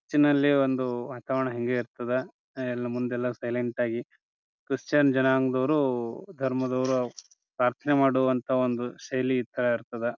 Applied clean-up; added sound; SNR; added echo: none; none; none; none.